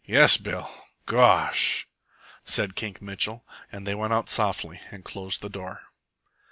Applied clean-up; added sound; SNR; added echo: none; none; none; none.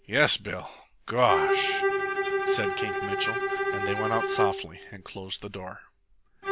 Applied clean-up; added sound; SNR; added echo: none; Bowed string instrument; -1 dB; none.